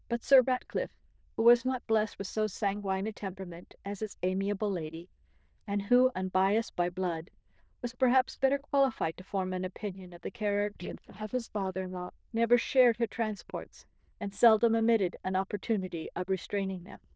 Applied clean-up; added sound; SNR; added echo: neural diffusion model UNIVERSE++.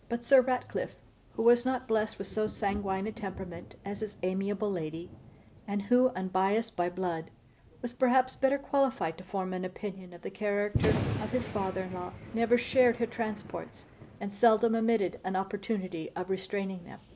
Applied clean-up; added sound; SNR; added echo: none; Thunder; 12 dB; none.